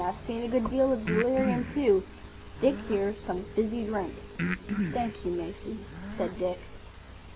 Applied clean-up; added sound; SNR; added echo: none; Breathing; 7 dB; none.